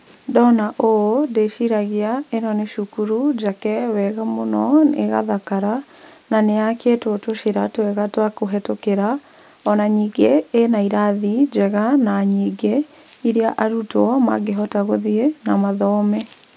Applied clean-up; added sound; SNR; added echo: none; none; none; none.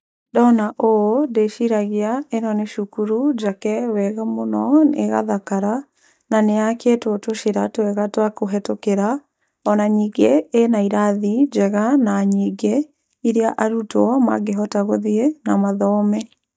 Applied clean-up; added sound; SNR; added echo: neural mask model DeepFilterNet 3.